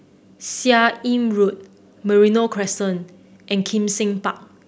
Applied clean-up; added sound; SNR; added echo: none; none; none; none.